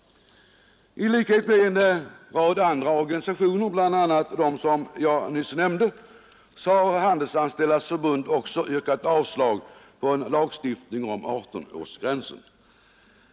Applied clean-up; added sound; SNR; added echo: neural mask model Resemble Enhance denoiser.